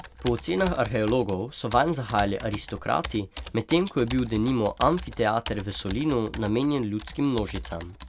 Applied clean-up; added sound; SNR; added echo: none; Computer keyboard; 12 dB; none.